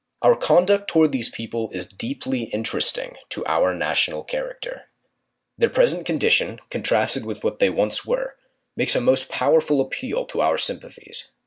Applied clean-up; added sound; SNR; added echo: none; none; none; none.